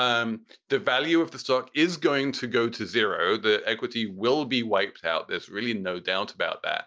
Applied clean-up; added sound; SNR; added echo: none; none; none; none.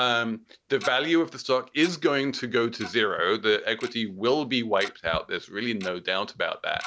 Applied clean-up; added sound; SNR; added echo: none; Tick-tock; 19 dB; none.